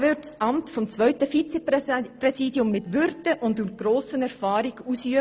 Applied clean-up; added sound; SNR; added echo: neural separator model SepFormer DNS4.